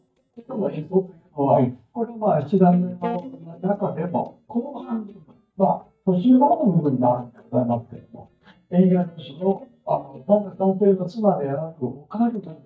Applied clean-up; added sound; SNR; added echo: neural mask model DeepFilterNet 3.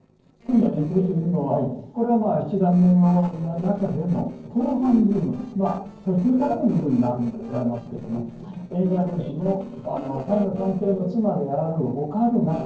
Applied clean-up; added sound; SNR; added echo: neural separator model SepFormer DNS4.